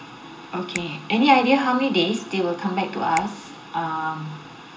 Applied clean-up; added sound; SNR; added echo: none; Finger snapping; 20 dB; reverberation time 0.2 s.